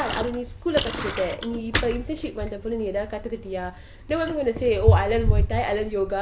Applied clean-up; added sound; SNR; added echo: none; Bicycle; 0 dB; none.